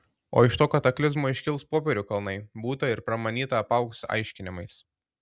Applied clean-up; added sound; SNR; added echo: none; none; none; none.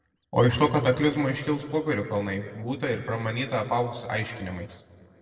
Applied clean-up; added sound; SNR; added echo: neural separator model SepFormer DNS4.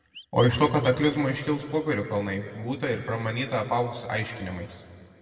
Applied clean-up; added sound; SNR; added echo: none; Chirp, tweet; 15 dB; reverberation time 1.9 s.